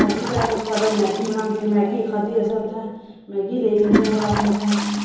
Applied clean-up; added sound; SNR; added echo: none; Toilet flush; 5 dB; reverberation time 2.2 s.